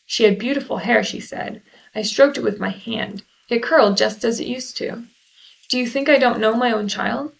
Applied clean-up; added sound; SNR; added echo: neural mask model Resemble Enhance denoiser.